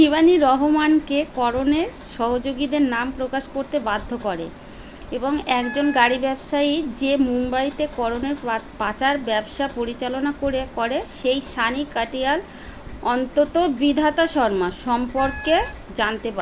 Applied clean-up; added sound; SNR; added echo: none; Wind instrument, woodwind instrument; 15 dB; none.